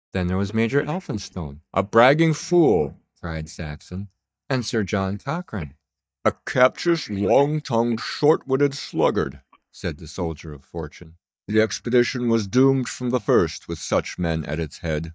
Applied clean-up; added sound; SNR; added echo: neural mask model DeepFilterNet 3.